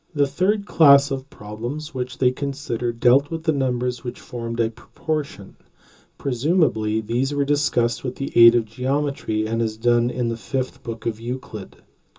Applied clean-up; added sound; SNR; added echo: none; none; none; reverberation time 0.2 s.